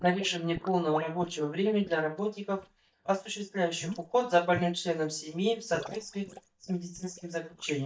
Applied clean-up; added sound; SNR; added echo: neural mask model DeepFilterNet 3.